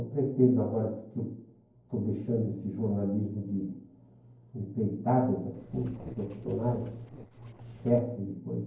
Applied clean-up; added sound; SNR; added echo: neural separator model SepFormer DNS4.